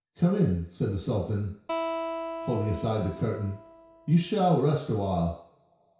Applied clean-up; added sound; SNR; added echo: none; Acoustic guitar; 9 dB; reverberation time 0.6 s.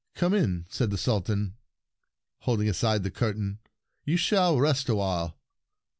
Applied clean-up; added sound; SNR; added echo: none; none; none; none.